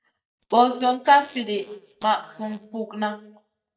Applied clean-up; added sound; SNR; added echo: neural mask model DeepFilterNet 3.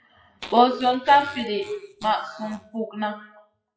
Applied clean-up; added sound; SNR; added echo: classical method WPE with log-MMSE.